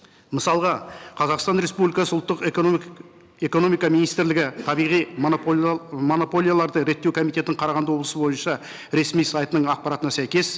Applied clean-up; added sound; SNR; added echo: none; none; none; none.